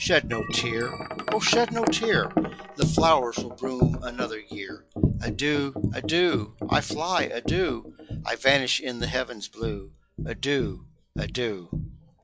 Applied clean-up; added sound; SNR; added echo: classical method log-MMSE.